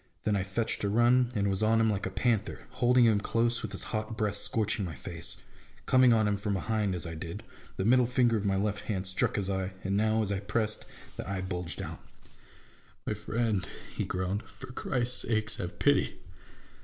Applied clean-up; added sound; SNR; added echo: none; none; none; none.